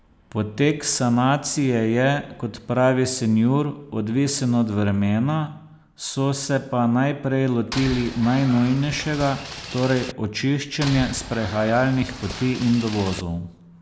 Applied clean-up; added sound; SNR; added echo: none; Boat, Water vehicle; 11 dB; none.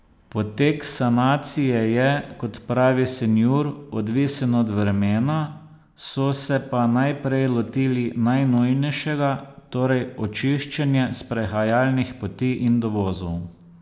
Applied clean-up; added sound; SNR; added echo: none; none; none; none.